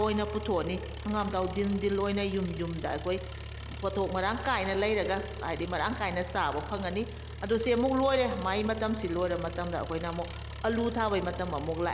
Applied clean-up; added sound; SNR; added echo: none; Engine; 9 dB; none.